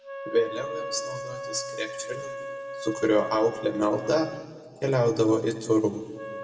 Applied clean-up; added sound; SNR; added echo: none; Wind instrument, woodwind instrument; 10 dB; reverberation time 1.7 s.